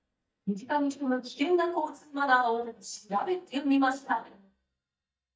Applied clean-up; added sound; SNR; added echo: neural mask model DeepFilterNet 3.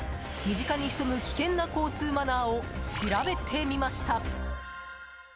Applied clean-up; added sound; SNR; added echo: none; none; none; none.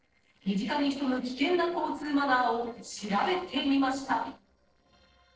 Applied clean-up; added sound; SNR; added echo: neural separator model SepFormer DNS4.